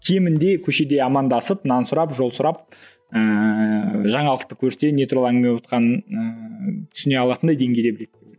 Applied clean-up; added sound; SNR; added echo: none; none; none; none.